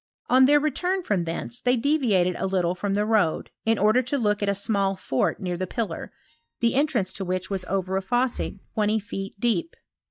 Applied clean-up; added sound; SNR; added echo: neural mask model DeepFilterNet 3.